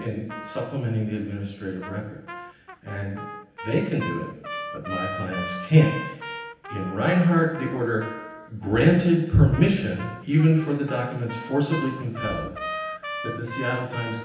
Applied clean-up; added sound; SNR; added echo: none; Trumpet; 12 dB; reverberation time 0.9 s.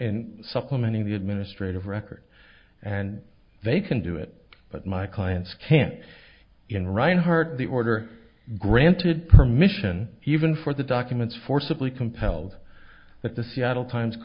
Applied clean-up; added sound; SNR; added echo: none; none; none; none.